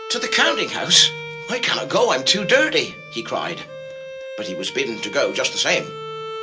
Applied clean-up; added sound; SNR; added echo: none; Bowed string instrument; 11 dB; reverberation time 0.2 s.